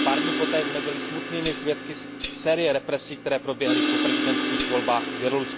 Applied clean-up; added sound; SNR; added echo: none; Tambourine + Crash cymbal; 0 dB; none.